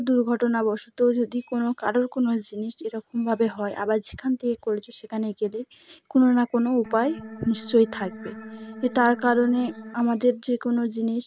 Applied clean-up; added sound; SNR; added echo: none; Organ; 15 dB; none.